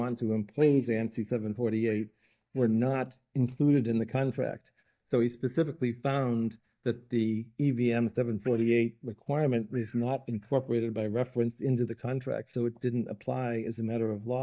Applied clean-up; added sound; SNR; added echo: neural mask model DeepFilterNet 3.